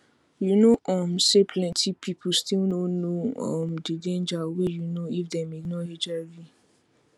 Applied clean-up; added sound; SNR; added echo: none; none; none; none.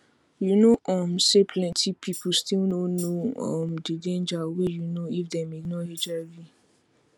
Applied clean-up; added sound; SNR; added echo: none; Tambourine; 17 dB; none.